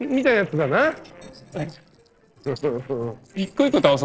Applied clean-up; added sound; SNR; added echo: neural separator model SepFormer DNS4.